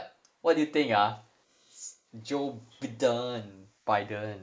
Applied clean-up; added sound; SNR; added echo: neural mask model Resemble Enhance denoiser.